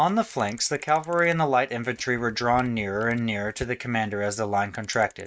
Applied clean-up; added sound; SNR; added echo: neural mask model RNNoise.